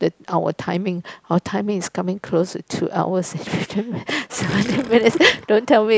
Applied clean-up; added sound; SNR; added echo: none; Gurgling; 14 dB; none.